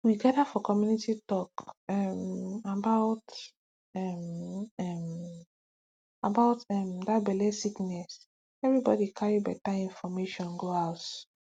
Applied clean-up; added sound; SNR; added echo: none; none; none; none.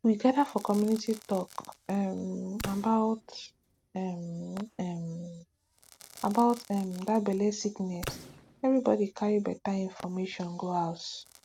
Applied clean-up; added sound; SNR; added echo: none; Crackle / Fireworks; 19 dB; none.